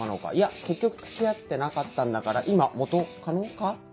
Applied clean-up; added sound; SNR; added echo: none; none; none; none.